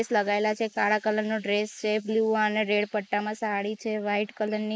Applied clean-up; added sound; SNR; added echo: neural mask model Resemble Enhance denoiser.